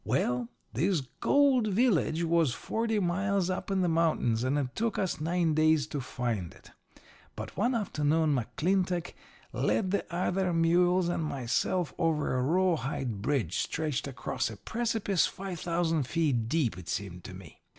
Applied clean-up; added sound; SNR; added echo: none; none; none; none.